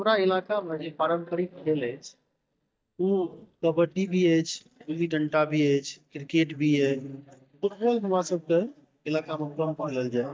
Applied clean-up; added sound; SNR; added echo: neural mask model DeepFilterNet 3.